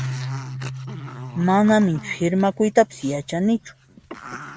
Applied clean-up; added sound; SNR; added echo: none; Growling + Keyboard (musical); 12 dB; none.